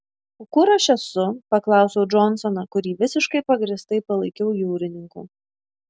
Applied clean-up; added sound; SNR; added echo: none; none; none; none.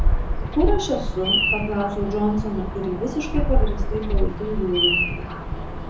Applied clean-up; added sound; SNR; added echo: none; Bird vocalization, bird call, bird song; -3 dB; reverberation time 0.6 s.